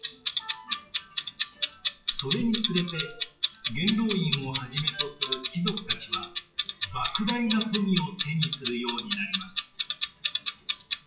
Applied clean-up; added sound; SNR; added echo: classical method WPE with log-MMSE.